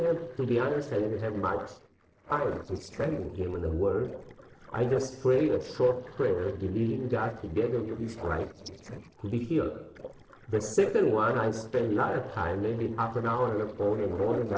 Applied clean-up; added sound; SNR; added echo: neural separator model SepFormer DNS4.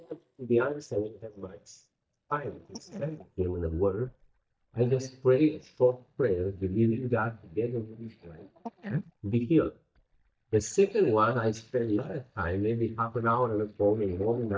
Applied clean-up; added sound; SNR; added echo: neural mask model DeepFilterNet 3.